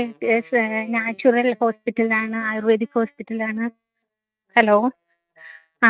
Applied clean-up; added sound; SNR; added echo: neural mask model DeepFilterNet 3.